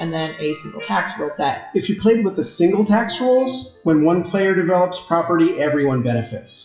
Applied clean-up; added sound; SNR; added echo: classical method WPE with log-MMSE.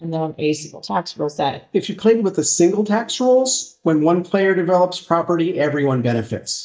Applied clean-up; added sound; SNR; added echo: neural mask model DeepFilterNet 3.